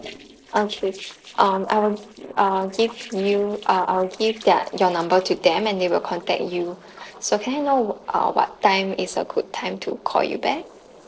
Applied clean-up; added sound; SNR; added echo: neural separator model SepFormer DNS4.